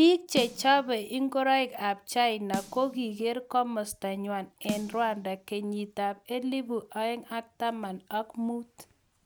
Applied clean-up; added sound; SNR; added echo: none; Snare drum; 14 dB; none.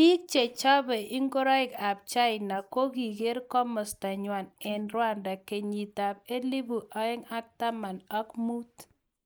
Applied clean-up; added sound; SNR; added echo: neural mask model Resemble Enhance denoiser.